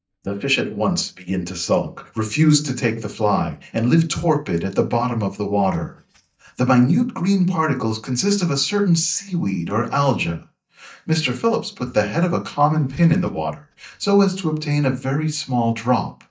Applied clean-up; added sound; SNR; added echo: neural mask model DeepFilterNet 3.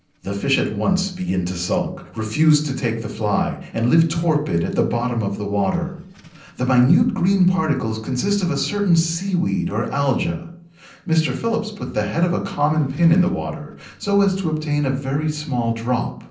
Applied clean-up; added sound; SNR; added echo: neural separator model SepFormer DNS4.